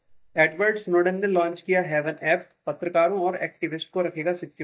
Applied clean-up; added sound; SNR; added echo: neural mask model DeepFilterNet 3.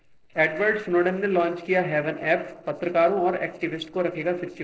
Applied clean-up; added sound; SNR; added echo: neural separator model SepFormer DNS4.